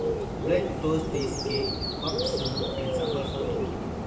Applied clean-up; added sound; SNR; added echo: none; Bird; -3 dB; reverberation time 1.2 s.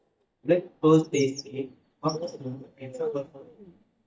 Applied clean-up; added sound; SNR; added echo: neural mask model DeepFilterNet 3.